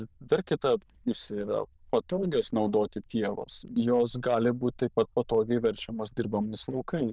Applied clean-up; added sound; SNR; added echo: neural diffusion model UNIVERSE++.